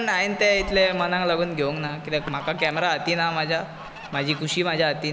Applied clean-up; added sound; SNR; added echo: none; Fowl + Doorbell; 16 dB; none.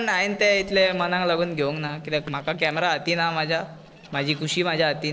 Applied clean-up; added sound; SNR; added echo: neural separator model SepFormer DNS4.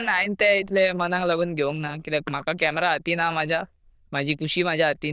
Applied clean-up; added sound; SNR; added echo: neural diffusion model UNIVERSE++.